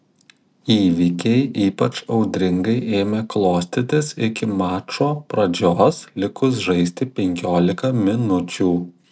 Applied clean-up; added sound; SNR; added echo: none; none; none; none.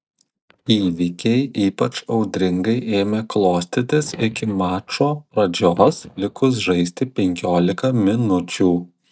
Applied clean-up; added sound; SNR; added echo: neural mask model DeepFilterNet 3.